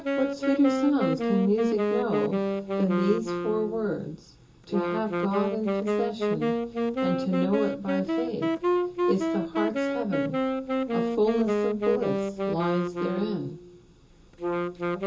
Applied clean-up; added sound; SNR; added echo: none; Wind instrument, woodwind instrument; -1 dB; reverberation time 0.2 s.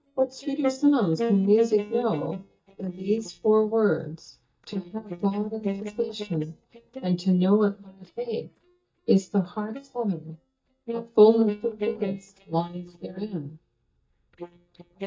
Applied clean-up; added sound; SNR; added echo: neural mask model DeepFilterNet 3.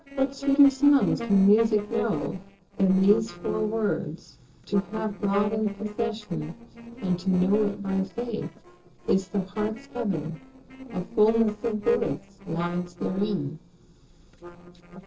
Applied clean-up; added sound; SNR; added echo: neural separator model SepFormer DNS4.